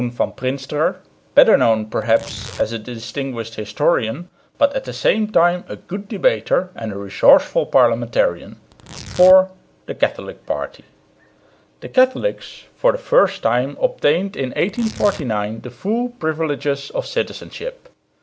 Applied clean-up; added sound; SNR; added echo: none; Tearing; 19 dB; none.